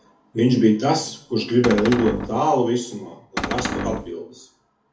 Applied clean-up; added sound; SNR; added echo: none; Cupboard open or close; 5 dB; reverberation time 0.4 s.